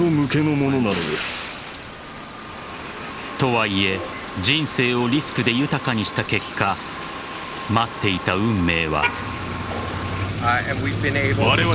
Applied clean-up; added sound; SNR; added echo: none; Motor vehicle (road); 7 dB; none.